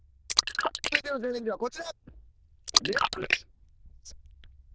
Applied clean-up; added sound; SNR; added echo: neural diffusion model UNIVERSE++.